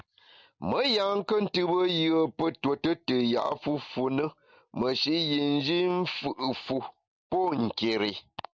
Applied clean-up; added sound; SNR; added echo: none; none; none; none.